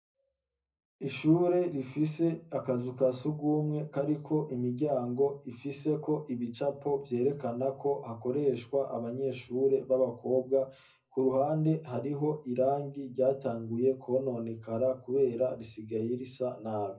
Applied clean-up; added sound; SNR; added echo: none; none; none; reverberation time 0.4 s.